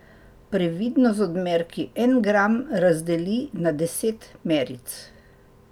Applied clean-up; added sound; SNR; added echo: none; none; none; none.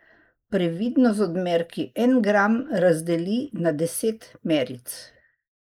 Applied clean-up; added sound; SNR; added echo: neural mask model Resemble Enhance denoiser.